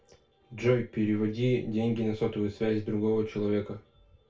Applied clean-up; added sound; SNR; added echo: none; none; none; reverberation time 0.2 s.